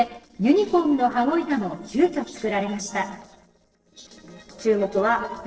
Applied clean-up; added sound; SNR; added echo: neural separator model SepFormer DNS4.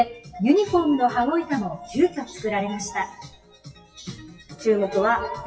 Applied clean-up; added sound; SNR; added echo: classical method WPE with log-MMSE.